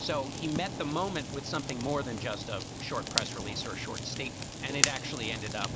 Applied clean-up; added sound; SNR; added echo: none; Fire; 0 dB; none.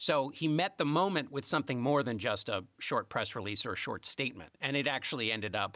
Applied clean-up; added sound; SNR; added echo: none; none; none; none.